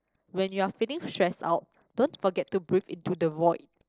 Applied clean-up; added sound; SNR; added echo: neural separator model SepFormer DNS4.